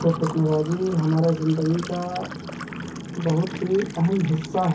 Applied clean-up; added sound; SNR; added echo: none; Liquid; 16 dB; reverberation time 0.3 s.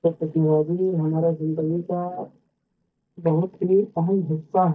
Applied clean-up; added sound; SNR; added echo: neural mask model DeepFilterNet 3.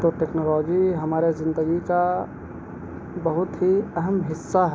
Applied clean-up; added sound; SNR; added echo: none; none; none; none.